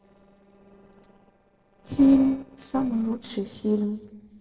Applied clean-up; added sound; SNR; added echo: neural separator model SepFormer DNS4.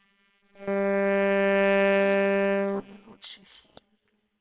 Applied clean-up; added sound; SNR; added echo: neural separator model SepFormer WHAMR!.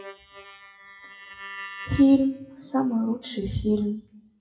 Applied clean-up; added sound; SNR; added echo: classical method WPE with log-MMSE.